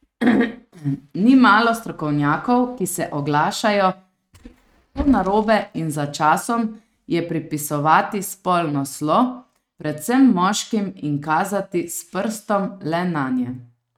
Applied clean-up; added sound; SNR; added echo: neural mask model RNNoise.